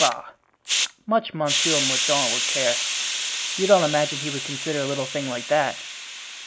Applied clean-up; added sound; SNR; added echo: none; Hiss; 1 dB; none.